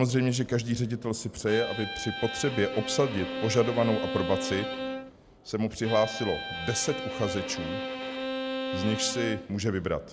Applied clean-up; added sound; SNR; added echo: none; Bowed string instrument; 5 dB; none.